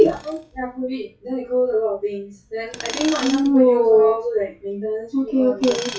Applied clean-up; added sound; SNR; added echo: classical method WPE with log-MMSE.